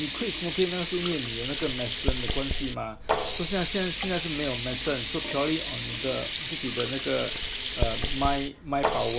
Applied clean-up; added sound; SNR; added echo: none; Sink (filling or washing); 1 dB; none.